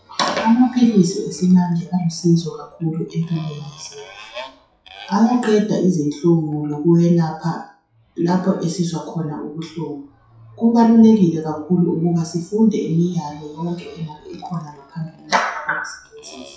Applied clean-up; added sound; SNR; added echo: classical method WPE with log-MMSE.